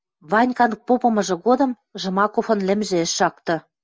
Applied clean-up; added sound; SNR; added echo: none; none; none; none.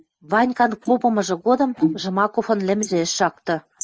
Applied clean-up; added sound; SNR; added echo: neural mask model Resemble Enhance denoiser.